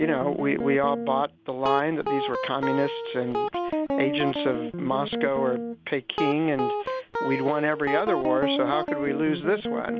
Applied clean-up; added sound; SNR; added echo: none; Guitar; 3 dB; none.